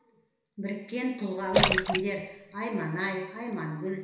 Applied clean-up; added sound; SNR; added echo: none; Splash, splatter; -4 dB; reverberation time 1.1 s.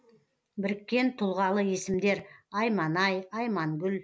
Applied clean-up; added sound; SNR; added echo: none; none; none; none.